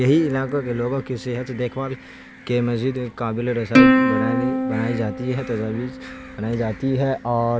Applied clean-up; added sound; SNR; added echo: none; Plucked string instrument; 1 dB; none.